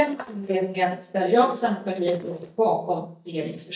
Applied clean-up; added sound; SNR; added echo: neural mask model DeepFilterNet 3.